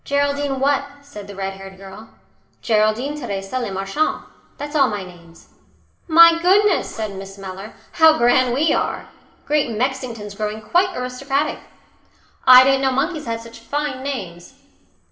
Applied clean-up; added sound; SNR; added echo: none; Zipper (clothing); 16 dB; reverberation time 1.7 s.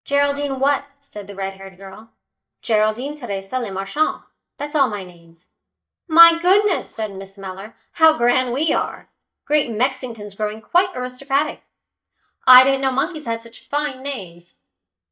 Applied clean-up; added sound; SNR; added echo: neural mask model DeepFilterNet 3.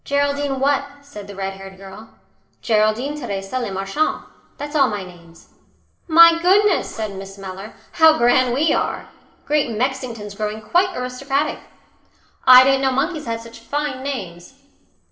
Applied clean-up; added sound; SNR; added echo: neural separator model SepFormer DNS4.